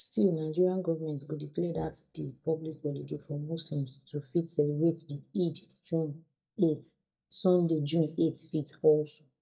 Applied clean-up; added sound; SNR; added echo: neural mask model DeepFilterNet 3.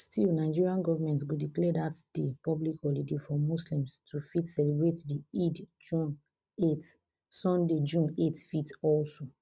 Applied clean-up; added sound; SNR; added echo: none; none; none; none.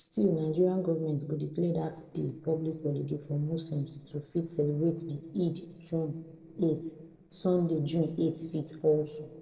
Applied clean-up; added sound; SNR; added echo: neural separator model SepFormer DNS4.